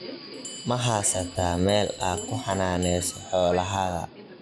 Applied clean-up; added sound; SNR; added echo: none; Subway, metro, underground + Bell; 12 dB; none.